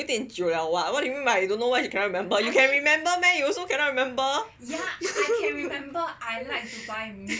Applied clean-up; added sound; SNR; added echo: none; none; none; none.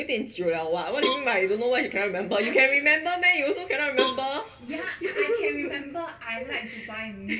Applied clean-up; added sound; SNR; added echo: none; Cowbell; 7 dB; reverberation time 1.3 s.